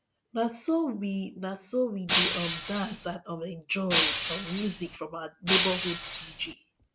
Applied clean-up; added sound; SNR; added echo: none; Shatter; -2 dB; none.